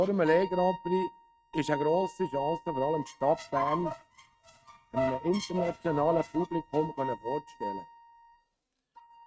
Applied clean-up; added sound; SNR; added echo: neural mask model RNNoise.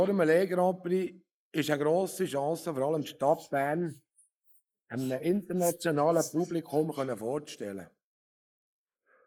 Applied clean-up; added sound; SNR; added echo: neural mask model Resemble Enhance denoiser.